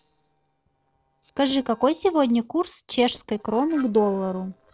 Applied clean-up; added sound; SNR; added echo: neural separator model SepFormer DNS4.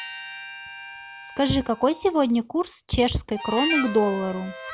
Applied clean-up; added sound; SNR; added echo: none; Harmonica; 10 dB; none.